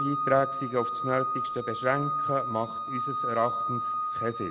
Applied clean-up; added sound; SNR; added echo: none; Organ; 1 dB; none.